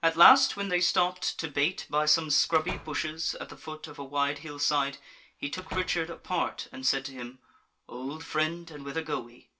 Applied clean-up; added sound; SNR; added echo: none; Slam / Wood; 16 dB; reverberation time 0.2 s.